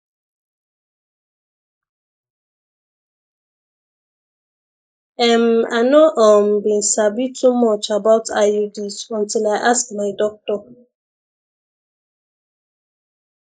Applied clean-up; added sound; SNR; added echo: neural mask model Resemble Enhance denoiser.